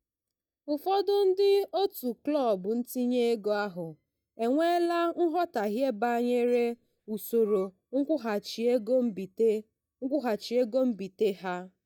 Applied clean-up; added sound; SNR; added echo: neural mask model DeepFilterNet 3.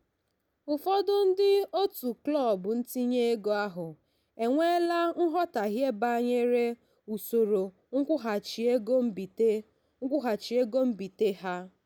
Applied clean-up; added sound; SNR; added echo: none; none; none; none.